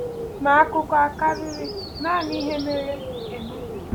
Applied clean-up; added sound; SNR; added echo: none; Bird; 9 dB; none.